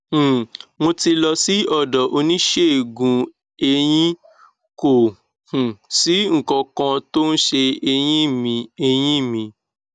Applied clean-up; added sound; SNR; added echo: none; none; none; none.